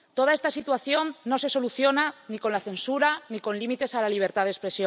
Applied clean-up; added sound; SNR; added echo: none; none; none; none.